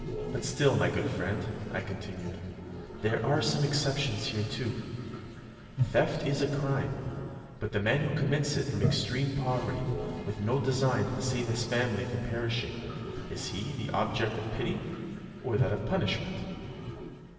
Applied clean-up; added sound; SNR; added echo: none; Toilet flush; 8 dB; reverberation time 2.6 s.